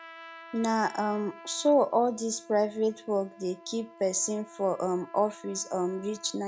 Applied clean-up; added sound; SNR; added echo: none; Trumpet; 20 dB; none.